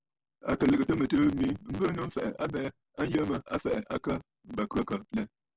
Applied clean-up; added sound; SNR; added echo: none; none; none; none.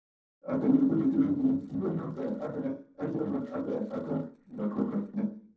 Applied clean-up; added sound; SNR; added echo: neural separator model SepFormer DNS4.